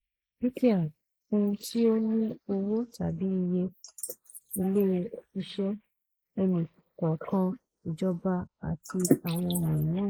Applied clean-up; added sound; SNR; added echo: neural mask model Resemble Enhance denoiser.